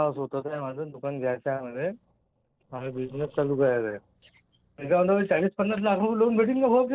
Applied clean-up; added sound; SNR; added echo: neural separator model SepFormer DNS4.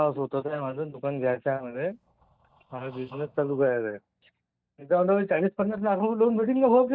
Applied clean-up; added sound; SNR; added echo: neural mask model DeepFilterNet 3.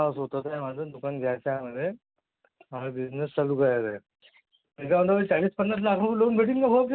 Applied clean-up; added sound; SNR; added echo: none; none; none; none.